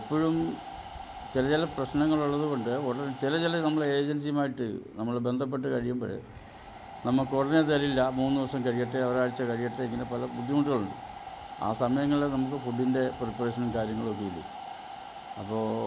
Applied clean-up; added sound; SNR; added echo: none; Domestic sounds, home sounds; 14 dB; none.